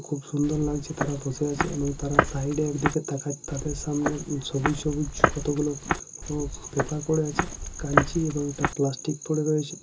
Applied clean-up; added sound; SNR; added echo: none; Walk, footsteps; 1 dB; reverberation time 0.2 s.